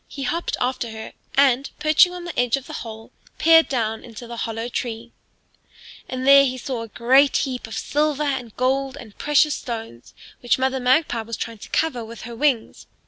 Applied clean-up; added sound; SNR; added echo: none; none; none; none.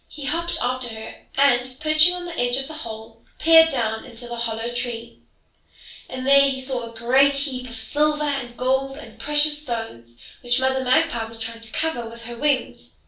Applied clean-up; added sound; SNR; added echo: none; none; none; reverberation time 0.3 s.